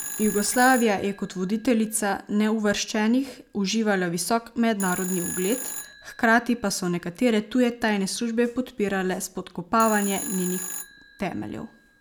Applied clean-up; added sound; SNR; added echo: none; Telephone; 13 dB; none.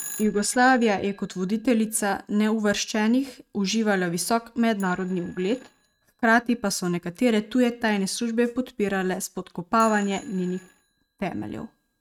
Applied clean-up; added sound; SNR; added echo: neural mask model RNNoise.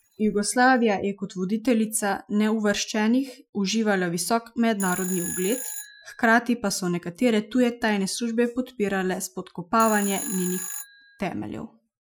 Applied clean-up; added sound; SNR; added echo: classical method Wiener filter.